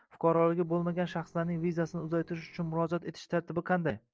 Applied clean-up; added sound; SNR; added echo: neural separator model SepFormer DNS4.